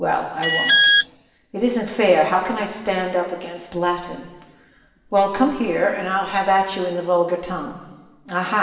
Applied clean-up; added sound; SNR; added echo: none; Alarm; -4 dB; reverberation time 1.2 s.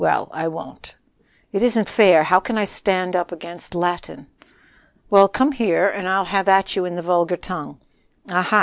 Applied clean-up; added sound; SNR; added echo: none; none; none; none.